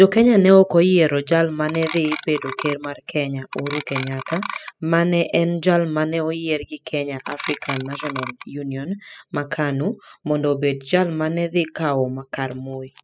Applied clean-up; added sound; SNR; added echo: classical method spectral subtraction.